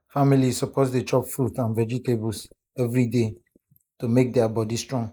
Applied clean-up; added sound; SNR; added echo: neural mask model Resemble Enhance denoiser.